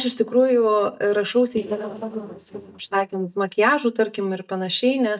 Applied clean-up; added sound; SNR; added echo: neural mask model DeepFilterNet 3.